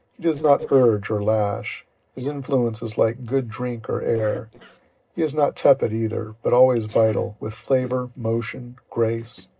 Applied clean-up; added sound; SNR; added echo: neural separator model SepFormer DNS4.